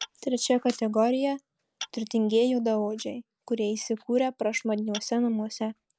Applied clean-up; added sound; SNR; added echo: none; Tap / Glass; 17 dB; none.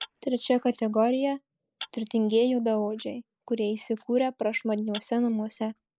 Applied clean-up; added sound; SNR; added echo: neural mask model Resemble Enhance denoiser.